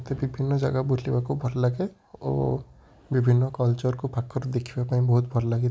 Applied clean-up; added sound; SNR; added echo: none; none; none; none.